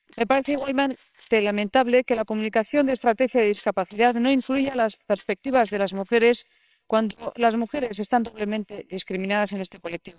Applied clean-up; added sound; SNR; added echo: neural separator model SepFormer WHAMR!.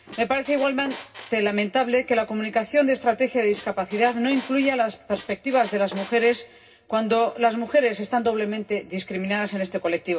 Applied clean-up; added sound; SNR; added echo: none; Squeak; 18 dB; reverberation time 0.4 s.